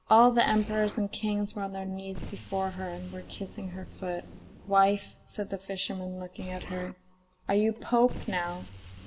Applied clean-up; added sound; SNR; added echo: none; Explosion; 15 dB; reverberation time 0.5 s.